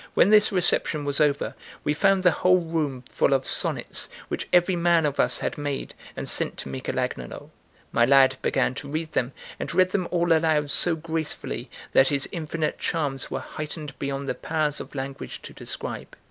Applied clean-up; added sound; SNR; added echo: none; none; none; none.